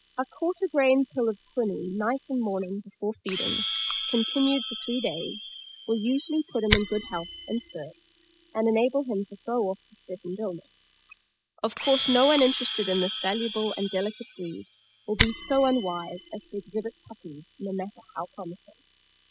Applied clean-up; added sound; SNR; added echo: classical method spectral subtraction.